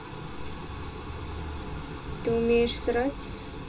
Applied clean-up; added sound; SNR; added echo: none; Zipper (clothing); 17 dB; reverberation time 0.2 s.